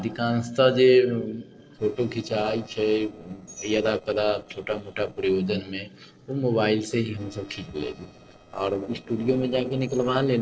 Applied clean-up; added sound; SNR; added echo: neural separator model SepFormer DNS4.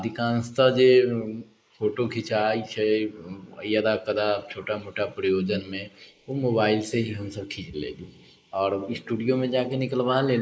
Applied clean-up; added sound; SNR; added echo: neural mask model Resemble Enhance denoiser.